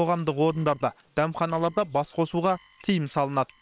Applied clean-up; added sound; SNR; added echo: neural separator model SepFormer WHAM!.